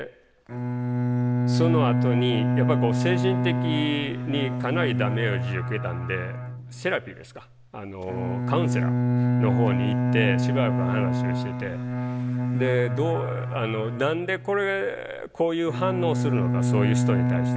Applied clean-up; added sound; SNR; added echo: none; Bowed string instrument; -4 dB; none.